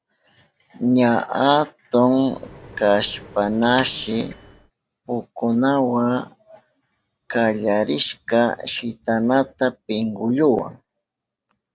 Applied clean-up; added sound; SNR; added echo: none; Microwave oven; 18 dB; none.